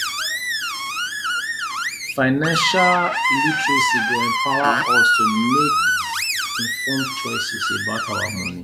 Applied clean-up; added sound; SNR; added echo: none; Screech; -4 dB; none.